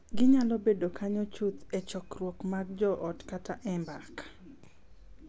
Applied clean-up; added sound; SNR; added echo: none; none; none; none.